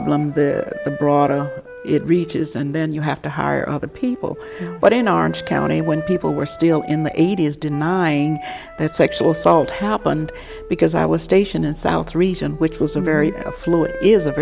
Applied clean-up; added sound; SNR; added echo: none; Wind instrument, woodwind instrument; 15 dB; none.